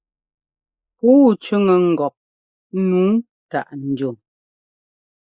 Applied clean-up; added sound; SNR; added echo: neural mask model Resemble Enhance denoiser.